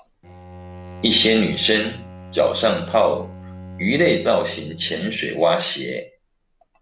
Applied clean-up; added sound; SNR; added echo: none; Bowed string instrument; 17 dB; none.